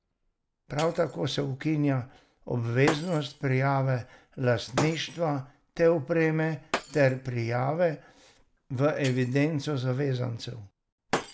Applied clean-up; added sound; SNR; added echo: none; Shatter; 12 dB; none.